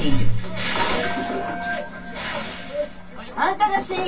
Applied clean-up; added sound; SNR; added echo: none; Musical instrument; 20 dB; reverberation time 0.2 s.